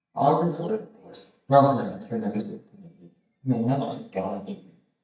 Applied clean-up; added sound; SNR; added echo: neural mask model DeepFilterNet 3.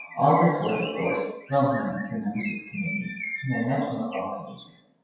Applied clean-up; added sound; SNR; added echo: classical method WPE with log-MMSE.